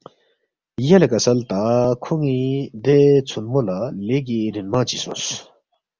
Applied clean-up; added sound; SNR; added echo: none; none; none; none.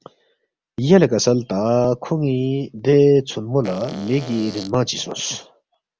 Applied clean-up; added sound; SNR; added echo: none; Fart; 15 dB; none.